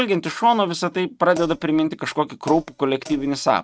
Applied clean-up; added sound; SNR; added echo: neural mask model RNNoise.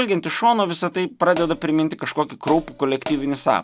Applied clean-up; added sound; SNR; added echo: none; Hi-hat; 12 dB; none.